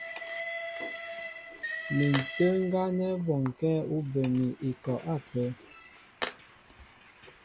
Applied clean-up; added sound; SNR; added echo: none; Tools + Train; 9 dB; none.